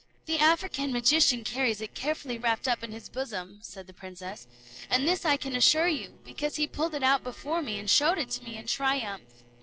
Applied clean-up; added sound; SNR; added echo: neural separator model SepFormer DNS4.